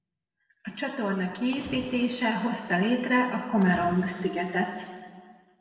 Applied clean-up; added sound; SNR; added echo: none; Splash, splatter; 19 dB; reverberation time 1.8 s.